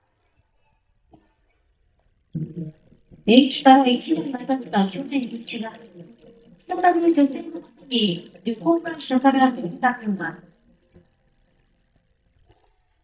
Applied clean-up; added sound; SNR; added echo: neural mask model DeepFilterNet 3.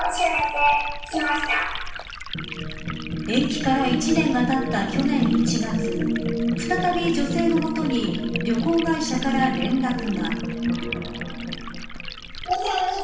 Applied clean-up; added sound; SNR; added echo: none; Liquid; 11 dB; reverberation time 0.9 s.